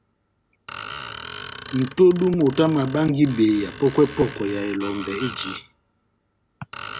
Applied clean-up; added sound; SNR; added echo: none; Screech; 15 dB; none.